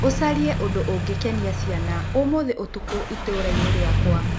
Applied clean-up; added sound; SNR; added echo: none; Engine starting; -2 dB; none.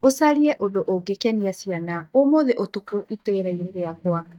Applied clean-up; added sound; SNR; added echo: neural mask model DeepFilterNet 3.